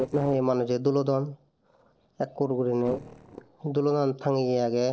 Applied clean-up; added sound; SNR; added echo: neural separator model SepFormer DNS4.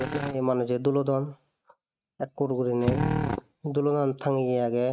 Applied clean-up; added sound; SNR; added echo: neural mask model RNNoise.